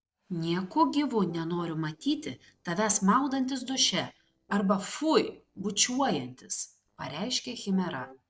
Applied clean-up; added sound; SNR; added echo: neural separator model SepFormer DNS4.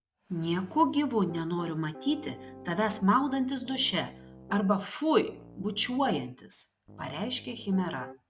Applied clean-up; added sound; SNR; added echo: none; Piano; 19 dB; none.